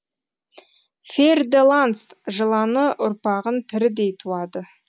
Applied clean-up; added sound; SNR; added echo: none; none; none; none.